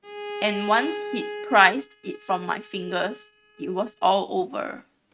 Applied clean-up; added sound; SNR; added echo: neural mask model RNNoise.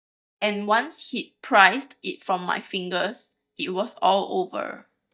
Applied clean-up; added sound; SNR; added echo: neural mask model DeepFilterNet 3.